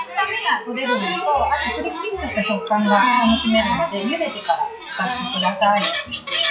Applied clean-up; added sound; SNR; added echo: classical method WPE with log-MMSE.